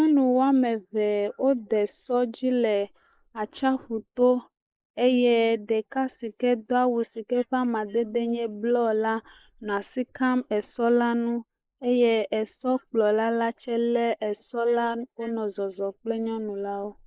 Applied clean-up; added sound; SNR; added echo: neural mask model Resemble Enhance denoiser.